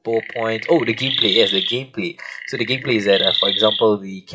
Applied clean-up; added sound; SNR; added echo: classical method WPE with log-MMSE.